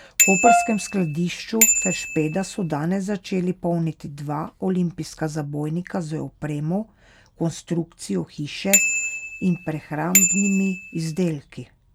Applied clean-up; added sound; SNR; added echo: none; Brass instrument + Bicycle bell; -2 dB; none.